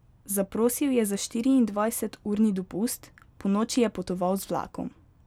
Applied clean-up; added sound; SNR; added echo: none; none; none; none.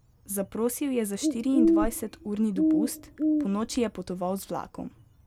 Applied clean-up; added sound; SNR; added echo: none; Bird; -1 dB; none.